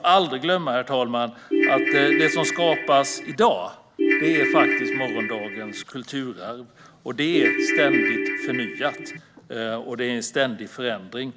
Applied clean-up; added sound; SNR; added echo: none; Ringtone / Keyboard (musical); -2 dB; none.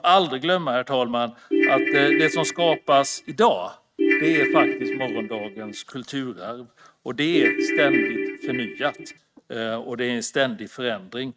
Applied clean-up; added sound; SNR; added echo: neural mask model RNNoise.